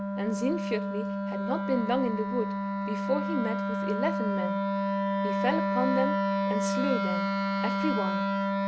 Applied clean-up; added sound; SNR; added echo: none; Wind instrument, woodwind instrument; -4 dB; none.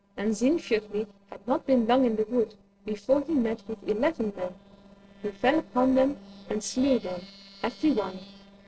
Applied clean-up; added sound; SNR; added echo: neural separator model SepFormer DNS4.